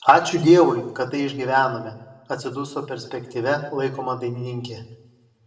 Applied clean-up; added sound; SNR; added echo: none; none; none; reverberation time 0.7 s.